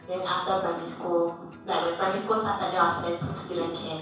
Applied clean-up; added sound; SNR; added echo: none; Acoustic guitar; 19 dB; reverberation time 0.7 s.